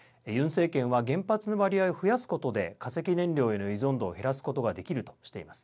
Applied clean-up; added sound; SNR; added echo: none; none; none; none.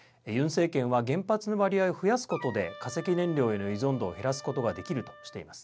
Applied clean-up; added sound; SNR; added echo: none; Wind instrument, woodwind instrument; 18 dB; none.